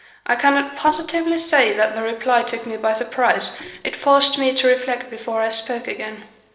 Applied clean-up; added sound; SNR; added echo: neural separator model SepFormer DNS4.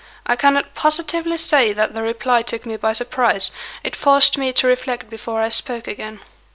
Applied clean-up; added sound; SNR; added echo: none; none; none; none.